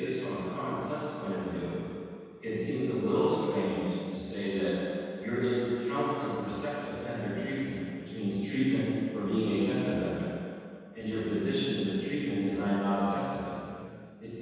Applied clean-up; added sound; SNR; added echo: none; none; none; reverberation time 2.1 s.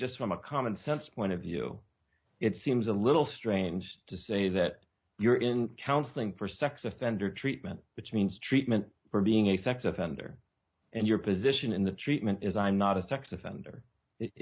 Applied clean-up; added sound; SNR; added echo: none; none; none; none.